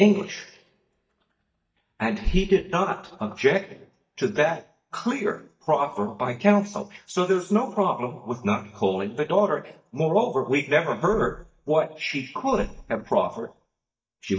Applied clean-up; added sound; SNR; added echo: neural mask model DeepFilterNet 3.